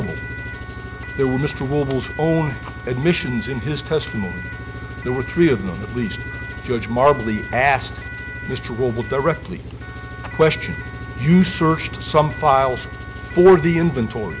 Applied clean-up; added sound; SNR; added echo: none; Siren + Engine; 10 dB; none.